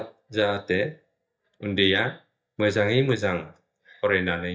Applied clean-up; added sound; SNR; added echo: neural mask model DeepFilterNet 3.